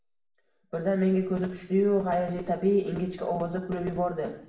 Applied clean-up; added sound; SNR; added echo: none; none; none; reverberation time 0.7 s.